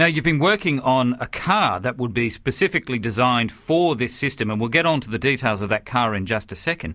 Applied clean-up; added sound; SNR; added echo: none; none; none; none.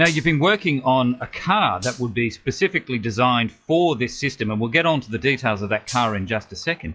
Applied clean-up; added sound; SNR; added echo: classical method log-MMSE.